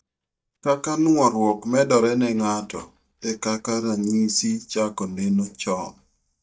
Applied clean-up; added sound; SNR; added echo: neural mask model DeepFilterNet 3.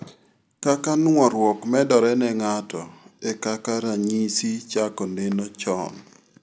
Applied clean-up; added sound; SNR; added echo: none; none; none; none.